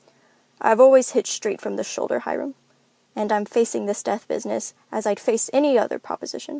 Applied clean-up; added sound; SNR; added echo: none; none; none; none.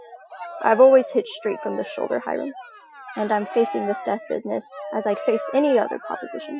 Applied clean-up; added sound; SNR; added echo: classical method Wiener filter.